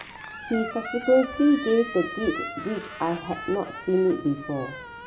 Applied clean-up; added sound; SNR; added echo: none; Squeak; 11 dB; none.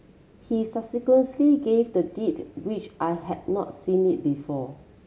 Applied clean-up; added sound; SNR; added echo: none; none; none; none.